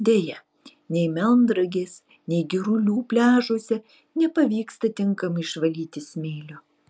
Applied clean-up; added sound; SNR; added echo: none; none; none; none.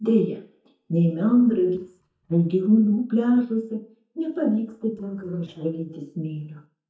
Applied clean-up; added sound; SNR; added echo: neural mask model DeepFilterNet 3.